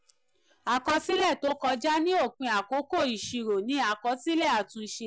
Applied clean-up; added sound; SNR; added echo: none; none; none; none.